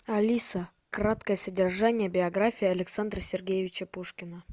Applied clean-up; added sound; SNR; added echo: none; none; none; none.